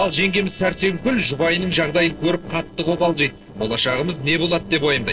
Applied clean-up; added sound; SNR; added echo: neural separator model SepFormer DNS4.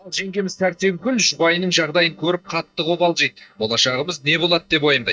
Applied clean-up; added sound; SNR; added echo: neural mask model DeepFilterNet 3.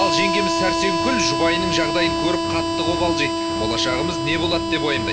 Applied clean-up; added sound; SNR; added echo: none; Harmonica; -1 dB; reverberation time 2.1 s.